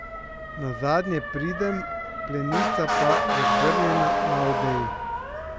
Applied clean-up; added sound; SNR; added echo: none; Motor vehicle (road) / Siren; -3 dB; none.